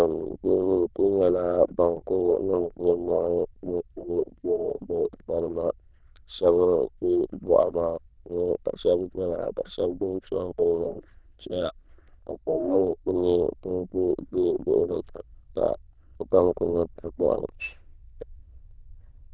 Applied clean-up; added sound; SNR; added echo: neural diffusion model UNIVERSE++.